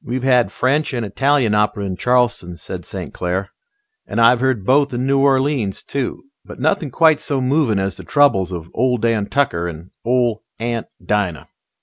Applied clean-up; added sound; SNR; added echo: none; none; none; none.